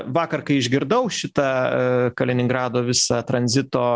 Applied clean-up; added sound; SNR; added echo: none; none; none; none.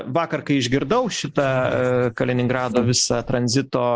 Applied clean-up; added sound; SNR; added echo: neural mask model Resemble Enhance denoiser.